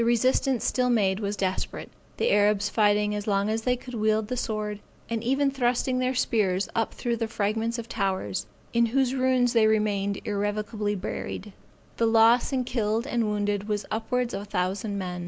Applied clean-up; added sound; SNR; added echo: none; none; none; none.